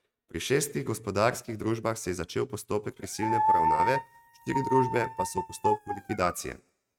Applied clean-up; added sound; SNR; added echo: neural mask model RNNoise.